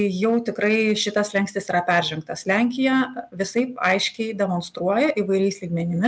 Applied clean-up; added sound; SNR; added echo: none; none; none; none.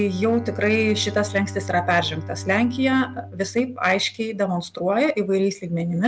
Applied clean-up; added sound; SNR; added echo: none; Bowed string instrument; 14 dB; none.